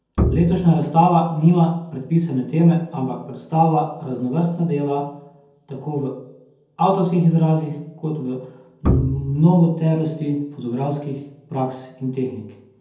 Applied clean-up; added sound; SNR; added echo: none; Bowed string instrument; 4 dB; reverberation time 0.5 s.